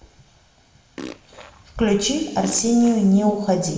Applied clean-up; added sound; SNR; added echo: none; Fart; 17 dB; reverberation time 1.2 s.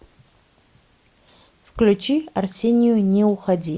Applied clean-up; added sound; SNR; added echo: none; none; none; none.